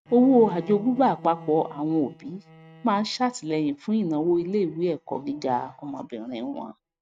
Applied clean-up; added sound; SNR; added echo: neural mask model RNNoise.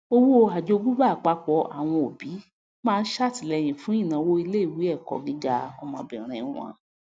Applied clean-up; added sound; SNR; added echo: none; none; none; none.